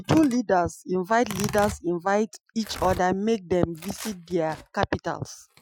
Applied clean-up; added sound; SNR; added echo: classical method Wiener filter.